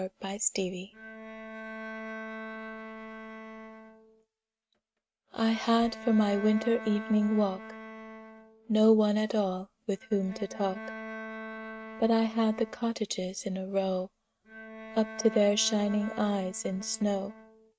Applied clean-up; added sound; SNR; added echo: neural mask model RNNoise.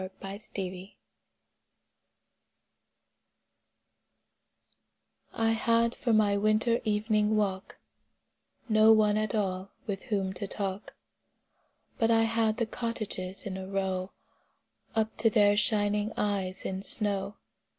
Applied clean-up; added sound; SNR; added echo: none; none; none; none.